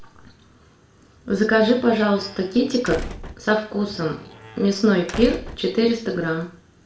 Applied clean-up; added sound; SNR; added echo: none; Squeak / Slam / Wood; 13 dB; reverberation time 0.5 s.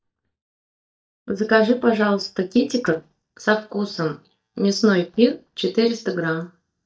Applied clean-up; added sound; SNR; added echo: neural mask model DeepFilterNet 3.